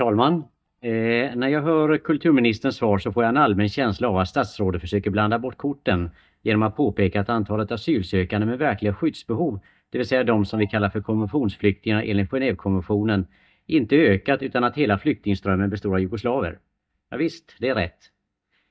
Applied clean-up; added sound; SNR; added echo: neural mask model DeepFilterNet 3.